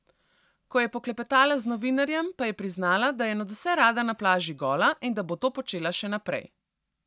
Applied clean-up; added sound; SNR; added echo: neural mask model DeepFilterNet 3.